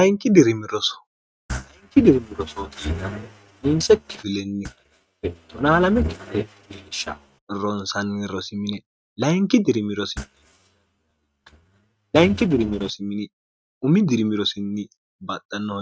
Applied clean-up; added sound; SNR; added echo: neural mask model RNNoise.